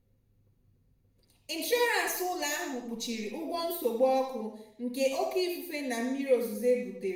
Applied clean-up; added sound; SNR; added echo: none; none; none; reverberation time 0.7 s.